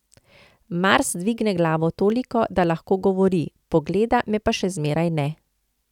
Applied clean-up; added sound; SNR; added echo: none; none; none; none.